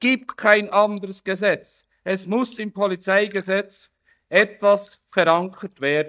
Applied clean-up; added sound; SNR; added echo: neural mask model DeepFilterNet 3.